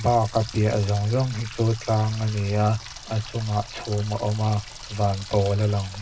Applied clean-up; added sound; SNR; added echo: none; Water tap, faucet; 15 dB; reverberation time 0.4 s.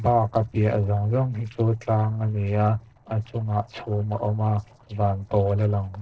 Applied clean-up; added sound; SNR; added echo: neural separator model SepFormer DNS4.